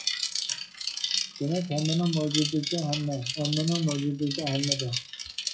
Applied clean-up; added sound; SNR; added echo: classical method WPE with log-MMSE.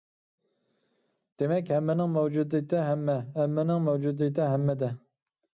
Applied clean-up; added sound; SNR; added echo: none; none; none; none.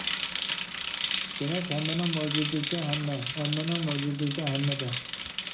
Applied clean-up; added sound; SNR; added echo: none; Bicycle; -2 dB; reverberation time 0.4 s.